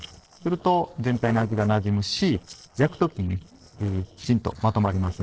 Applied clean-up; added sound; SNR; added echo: neural separator model SepFormer DNS4.